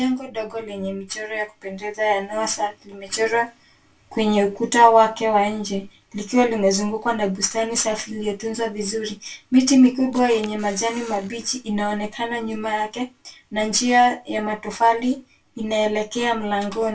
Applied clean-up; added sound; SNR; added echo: none; Camera; 20 dB; reverberation time 0.2 s.